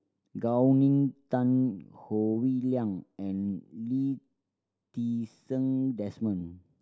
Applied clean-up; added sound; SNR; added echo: none; none; none; none.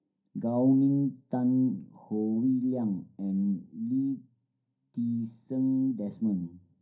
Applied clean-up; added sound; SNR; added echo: none; none; none; reverberation time 0.3 s.